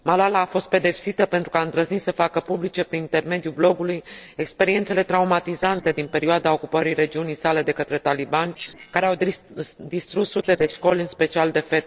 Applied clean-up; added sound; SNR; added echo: neural separator model SepFormer DNS4.